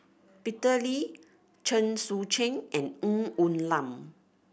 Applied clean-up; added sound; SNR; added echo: none; none; none; none.